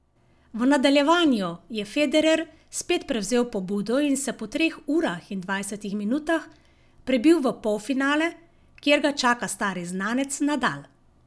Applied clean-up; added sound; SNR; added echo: none; none; none; none.